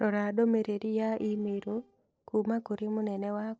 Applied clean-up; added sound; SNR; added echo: neural separator model SepFormer DNS4.